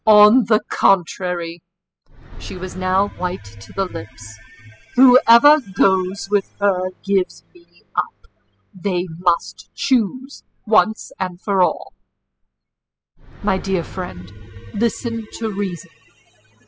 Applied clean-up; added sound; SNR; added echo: classical method spectral subtraction.